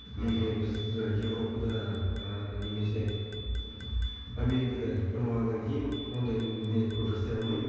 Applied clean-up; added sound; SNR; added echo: none; Bicycle bell; 17 dB; reverberation time 2.2 s.